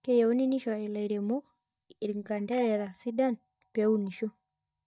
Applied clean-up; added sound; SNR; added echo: neural mask model DeepFilterNet 3.